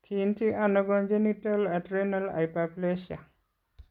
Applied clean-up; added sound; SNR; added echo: none; none; none; none.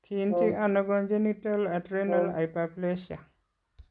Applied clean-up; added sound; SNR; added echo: none; Brass instrument; 4 dB; none.